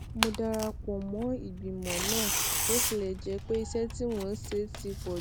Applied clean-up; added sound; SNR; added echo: none; Tearing; 1 dB; none.